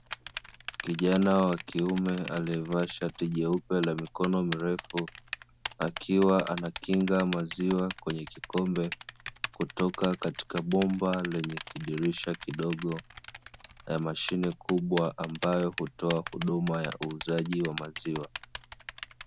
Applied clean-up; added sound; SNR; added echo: none; Typing; 12 dB; none.